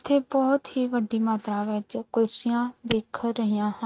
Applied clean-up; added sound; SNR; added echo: neural mask model RNNoise.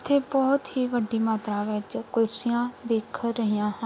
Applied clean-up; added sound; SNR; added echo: none; none; none; none.